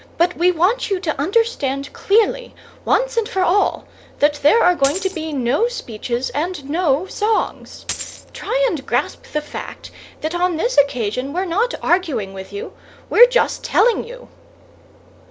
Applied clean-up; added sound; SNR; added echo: none; Coin (dropping); 10 dB; none.